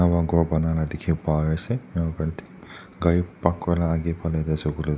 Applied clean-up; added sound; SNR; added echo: none; none; none; none.